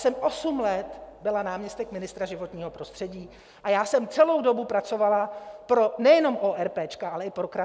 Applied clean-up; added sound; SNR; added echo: none; none; none; none.